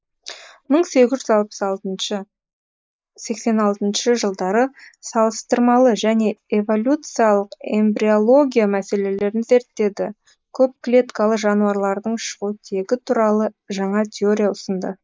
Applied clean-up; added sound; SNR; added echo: neural mask model Resemble Enhance denoiser.